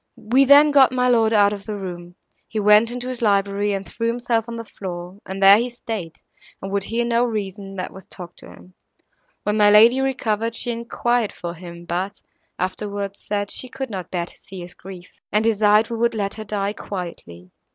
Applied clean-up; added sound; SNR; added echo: none; none; none; none.